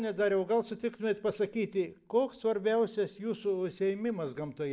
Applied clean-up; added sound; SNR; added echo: none; none; none; none.